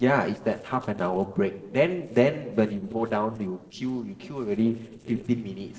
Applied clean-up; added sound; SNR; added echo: neural separator model SepFormer DNS4.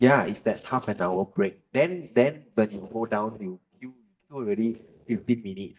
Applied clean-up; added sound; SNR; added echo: neural mask model DeepFilterNet 3.